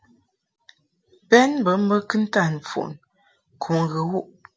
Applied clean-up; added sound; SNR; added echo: none; none; none; none.